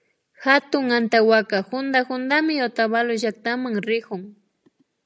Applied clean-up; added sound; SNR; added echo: none; none; none; none.